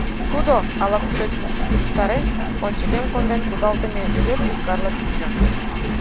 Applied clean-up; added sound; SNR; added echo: none; Engine; -5 dB; none.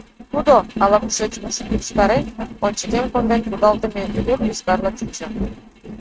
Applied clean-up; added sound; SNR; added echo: neural mask model RNNoise.